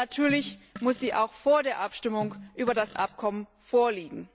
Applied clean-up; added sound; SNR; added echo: none; Fart; 18 dB; none.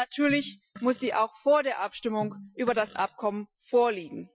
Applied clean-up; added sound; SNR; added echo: classical method Wiener filter.